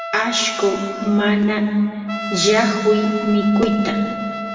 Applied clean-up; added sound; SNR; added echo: none; Trumpet; 10 dB; reverberation time 2.3 s.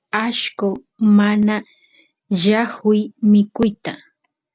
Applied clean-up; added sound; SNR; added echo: none; none; none; none.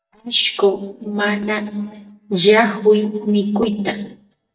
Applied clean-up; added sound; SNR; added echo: neural mask model DeepFilterNet 3.